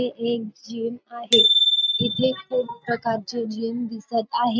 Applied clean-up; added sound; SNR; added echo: neural mask model RNNoise.